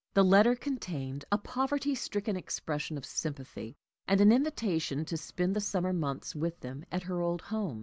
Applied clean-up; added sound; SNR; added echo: none; none; none; none.